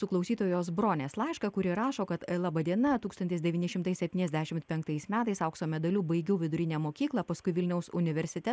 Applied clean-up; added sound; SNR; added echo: none; none; none; none.